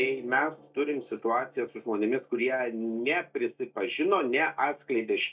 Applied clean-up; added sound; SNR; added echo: neural mask model DeepFilterNet 3.